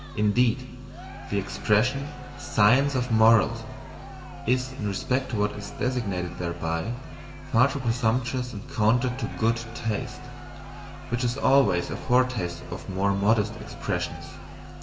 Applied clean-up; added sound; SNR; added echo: none; Crowd; 19 dB; reverberation time 1.7 s.